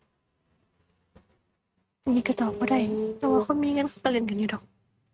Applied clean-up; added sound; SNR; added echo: neural mask model RNNoise.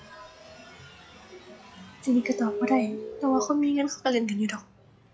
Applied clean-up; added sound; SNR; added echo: classical method log-MMSE.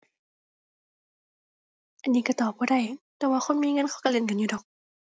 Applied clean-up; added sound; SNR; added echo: none; none; none; none.